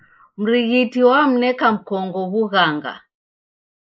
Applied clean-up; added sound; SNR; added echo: neural mask model Resemble Enhance denoiser.